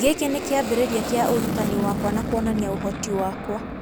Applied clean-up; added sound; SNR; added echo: none; Aircraft; 3 dB; none.